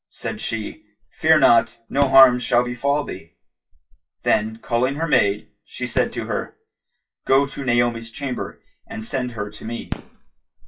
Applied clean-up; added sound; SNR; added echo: classical method WPE with log-MMSE.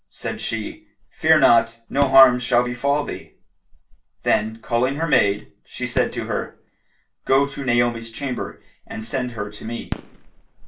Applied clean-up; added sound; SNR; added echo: none; Fireworks; 17 dB; reverberation time 0.2 s.